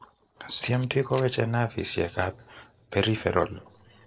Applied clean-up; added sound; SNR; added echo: neural separator model SepFormer DNS4.